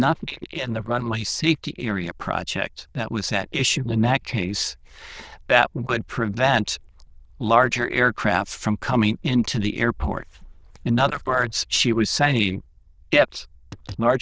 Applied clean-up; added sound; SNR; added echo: neural diffusion model UNIVERSE++.